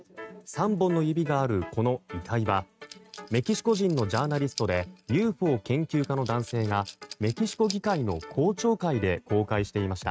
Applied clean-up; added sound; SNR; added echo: neural mask model RNNoise.